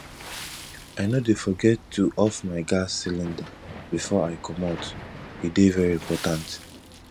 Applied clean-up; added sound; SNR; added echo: none; Water / Splash, splatter + Hammer; 15 dB; none.